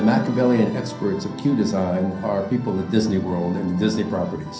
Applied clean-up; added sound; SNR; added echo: none; none; none; reverberation time 0.6 s.